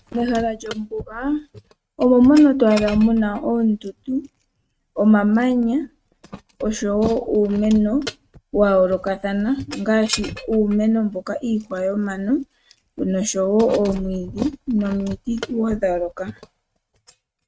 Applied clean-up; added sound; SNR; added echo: neural mask model RNNoise.